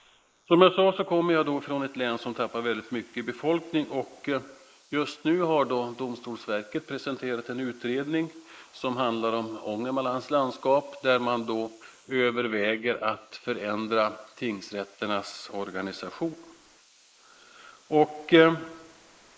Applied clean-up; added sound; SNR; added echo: neural mask model Resemble Enhance denoiser.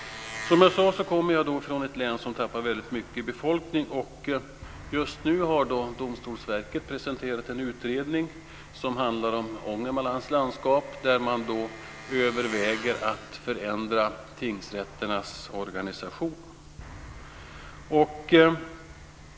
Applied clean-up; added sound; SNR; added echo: none; Engine; 17 dB; none.